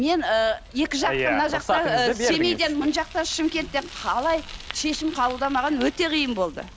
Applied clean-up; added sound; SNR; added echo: none; Bicycle; 17 dB; none.